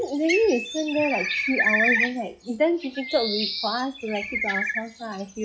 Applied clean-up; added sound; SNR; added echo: classical method log-MMSE.